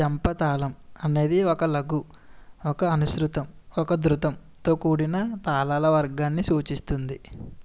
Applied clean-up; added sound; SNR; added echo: none; none; none; none.